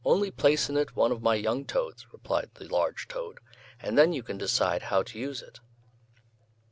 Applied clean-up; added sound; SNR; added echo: none; none; none; none.